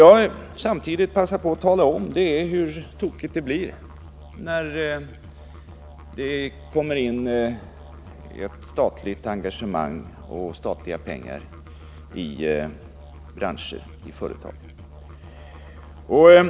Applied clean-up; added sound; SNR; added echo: none; Musical instrument; 19 dB; none.